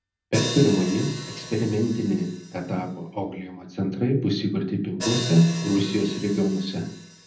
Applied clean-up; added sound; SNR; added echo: none; Hi-hat; 13 dB; reverberation time 0.6 s.